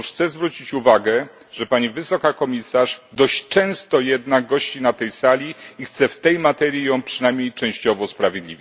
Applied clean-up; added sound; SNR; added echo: none; none; none; none.